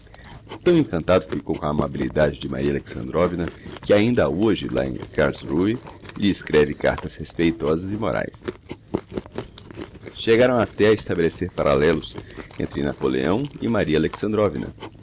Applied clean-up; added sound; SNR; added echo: none; Chewing, mastication; 14 dB; none.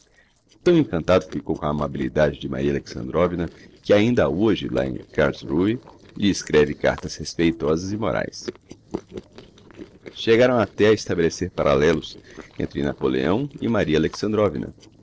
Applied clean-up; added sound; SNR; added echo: neural separator model SepFormer DNS4.